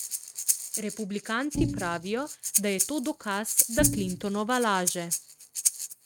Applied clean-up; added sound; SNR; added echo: neural mask model RNNoise.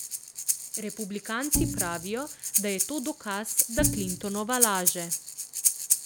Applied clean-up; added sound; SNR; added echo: none; Bowed string instrument + Breathing; -3 dB; none.